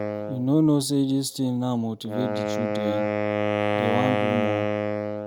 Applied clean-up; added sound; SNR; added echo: none; Wind instrument, woodwind instrument; 0 dB; none.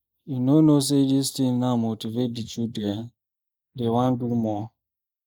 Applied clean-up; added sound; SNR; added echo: neural mask model Resemble Enhance denoiser.